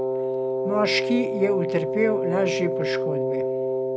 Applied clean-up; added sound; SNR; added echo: none; Wind instrument, woodwind instrument; -1 dB; none.